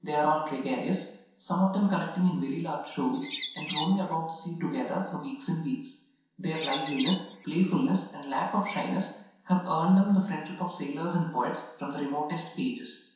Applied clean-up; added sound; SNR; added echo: none; Bird; 3 dB; reverberation time 0.7 s.